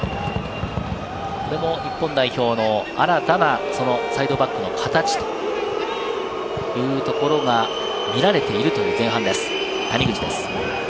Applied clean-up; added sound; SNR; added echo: none; Bowed string instrument; 16 dB; none.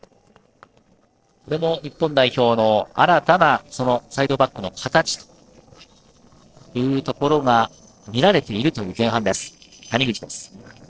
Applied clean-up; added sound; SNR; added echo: neural separator model SepFormer DNS4.